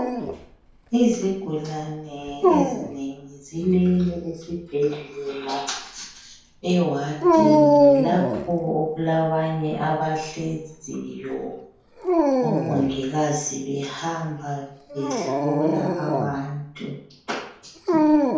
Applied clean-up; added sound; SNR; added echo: none; Dog; -1 dB; reverberation time 0.5 s.